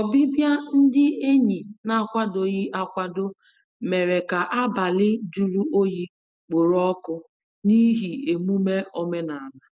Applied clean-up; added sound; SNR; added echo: none; none; none; none.